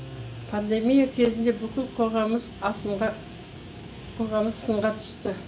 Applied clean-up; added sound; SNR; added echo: none; Guitar; 14 dB; reverberation time 0.5 s.